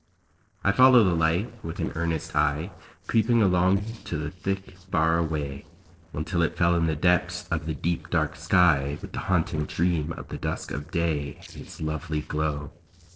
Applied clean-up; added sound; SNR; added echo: neural separator model SepFormer DNS4.